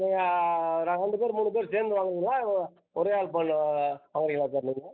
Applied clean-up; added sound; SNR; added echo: none; none; none; none.